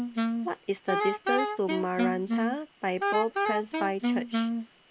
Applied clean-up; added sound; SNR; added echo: none; Wind instrument, woodwind instrument; -2 dB; none.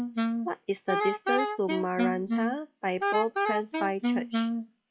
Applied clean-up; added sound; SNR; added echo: classical method log-MMSE.